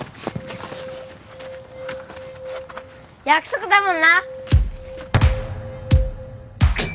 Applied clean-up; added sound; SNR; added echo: none; Glass; 16 dB; none.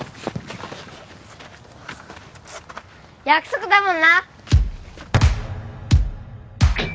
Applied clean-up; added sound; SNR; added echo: none; none; none; none.